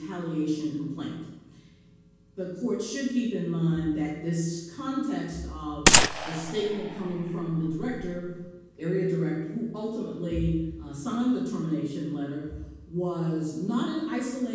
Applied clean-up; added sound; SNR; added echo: none; Gunshot, gunfire; -4 dB; reverberation time 1.2 s.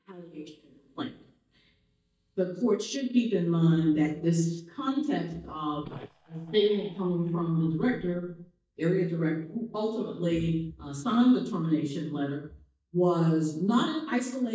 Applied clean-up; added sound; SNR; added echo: neural mask model DeepFilterNet 3.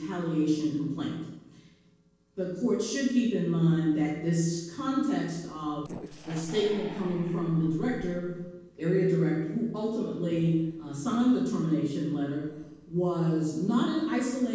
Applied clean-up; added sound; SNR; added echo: neural separator model SepFormer DNS4.